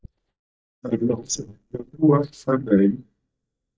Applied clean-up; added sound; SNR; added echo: neural mask model DeepFilterNet 3.